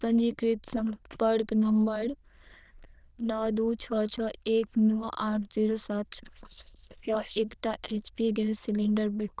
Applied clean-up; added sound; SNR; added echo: neural diffusion model UNIVERSE++.